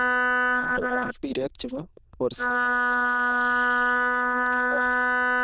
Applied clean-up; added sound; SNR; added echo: neural diffusion model UNIVERSE++.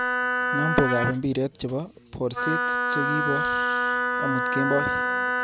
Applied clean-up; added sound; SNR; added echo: none; Wind instrument, woodwind instrument; -3 dB; none.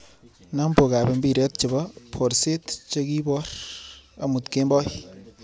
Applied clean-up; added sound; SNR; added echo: none; none; none; none.